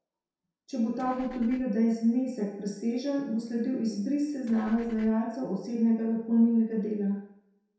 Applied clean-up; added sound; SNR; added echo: none; Engine / Car; 20 dB; reverberation time 0.7 s.